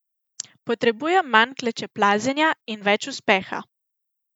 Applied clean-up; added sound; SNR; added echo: none; none; none; none.